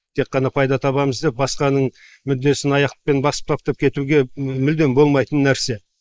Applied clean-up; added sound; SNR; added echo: neural mask model Resemble Enhance denoiser.